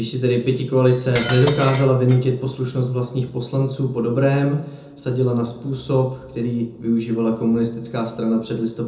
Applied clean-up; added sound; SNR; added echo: none; Cutlery, silverware; 11 dB; reverberation time 0.5 s.